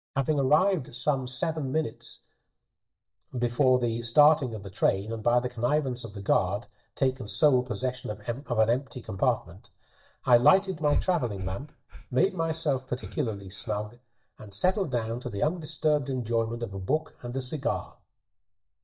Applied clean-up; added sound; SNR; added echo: neural mask model DeepFilterNet 3.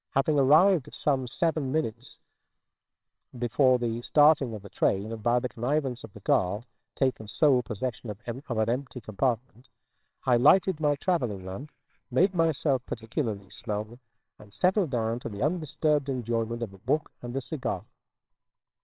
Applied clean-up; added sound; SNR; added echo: neural separator model SepFormer WHAMR!.